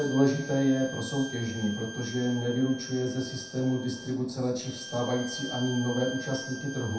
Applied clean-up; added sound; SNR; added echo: none; Bowed string instrument; 13 dB; reverberation time 0.7 s.